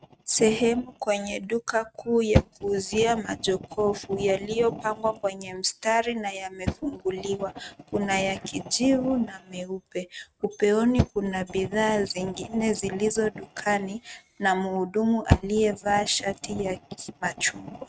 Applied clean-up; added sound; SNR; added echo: neural mask model RNNoise.